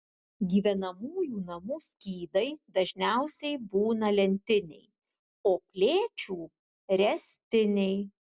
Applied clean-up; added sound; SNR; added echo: none; none; none; none.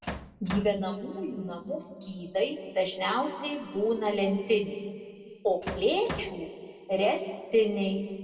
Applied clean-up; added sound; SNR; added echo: none; Bass drum; 9 dB; reverberation time 1.9 s.